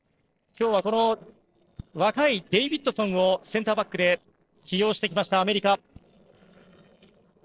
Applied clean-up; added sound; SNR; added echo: neural separator model SepFormer DNS4.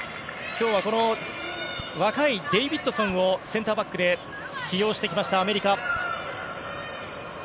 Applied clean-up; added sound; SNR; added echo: none; none; none; none.